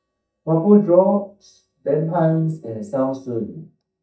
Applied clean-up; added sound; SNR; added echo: neural mask model DeepFilterNet 3.